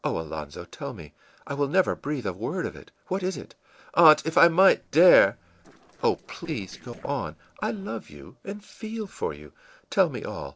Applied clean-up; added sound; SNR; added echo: neural separator model SepFormer DNS4.